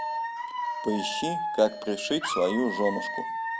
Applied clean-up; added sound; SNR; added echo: none; Alarm / Dog; 3 dB; none.